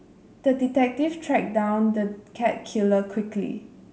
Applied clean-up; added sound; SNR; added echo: none; none; none; none.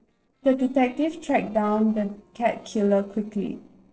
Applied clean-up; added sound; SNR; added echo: neural separator model SepFormer DNS4.